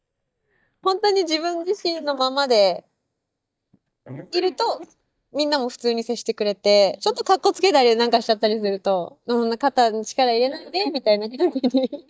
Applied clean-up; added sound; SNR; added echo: neural mask model DeepFilterNet 3.